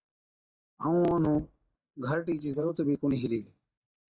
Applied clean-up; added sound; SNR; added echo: neural mask model DeepFilterNet 3.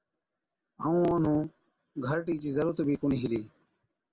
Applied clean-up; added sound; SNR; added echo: none; none; none; none.